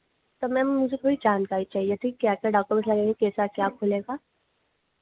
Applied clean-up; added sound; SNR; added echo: none; none; none; none.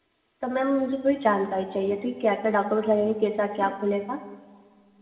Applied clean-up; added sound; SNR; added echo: none; none; none; reverberation time 2.1 s.